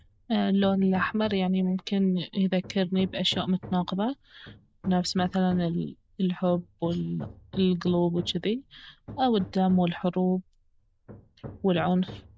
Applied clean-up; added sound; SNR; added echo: none; Hammer; 18 dB; none.